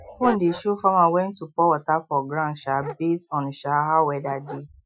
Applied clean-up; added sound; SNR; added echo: classical method Wiener filter.